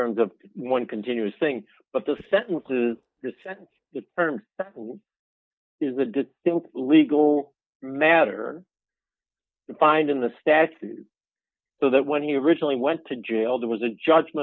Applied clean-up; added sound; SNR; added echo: neural mask model DeepFilterNet 3.